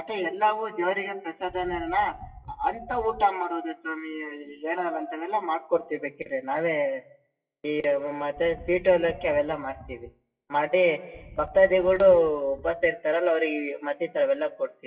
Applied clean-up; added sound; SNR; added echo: classical method WPE with log-MMSE.